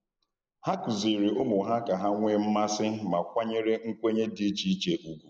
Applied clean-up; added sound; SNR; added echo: neural mask model Resemble Enhance denoiser.